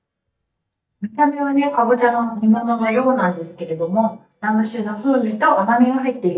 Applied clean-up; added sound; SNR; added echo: neural mask model DeepFilterNet 3.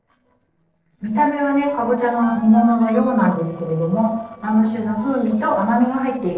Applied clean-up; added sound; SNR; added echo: neural separator model SepFormer DNS4.